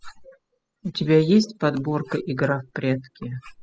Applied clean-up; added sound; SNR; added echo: classical method spectral subtraction.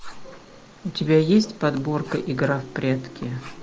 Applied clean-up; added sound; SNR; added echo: none; Writing; 19 dB; none.